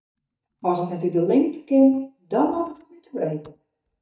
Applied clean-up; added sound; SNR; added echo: neural mask model DeepFilterNet 3.